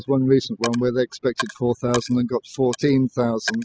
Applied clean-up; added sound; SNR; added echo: classical method spectral subtraction.